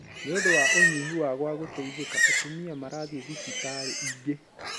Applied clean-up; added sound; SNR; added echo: none; Livestock, farm animals, working animals; -4 dB; none.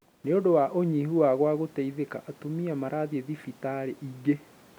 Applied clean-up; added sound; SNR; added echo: none; none; none; none.